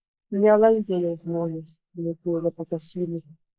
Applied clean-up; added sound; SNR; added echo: neural mask model Resemble Enhance denoiser.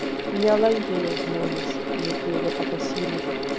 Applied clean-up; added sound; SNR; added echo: none; Mechanical fan; 0 dB; none.